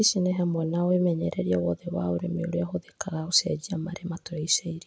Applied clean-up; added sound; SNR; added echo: none; none; none; none.